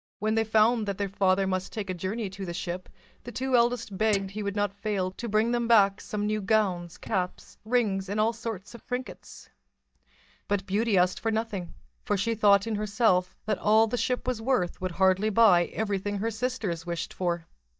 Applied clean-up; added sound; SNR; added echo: neural mask model DeepFilterNet 3.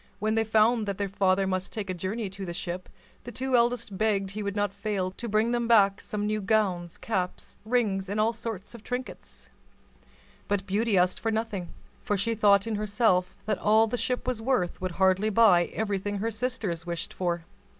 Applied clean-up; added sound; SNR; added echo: none; none; none; none.